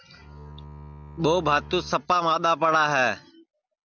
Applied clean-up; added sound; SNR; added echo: none; Bowed string instrument; 18 dB; none.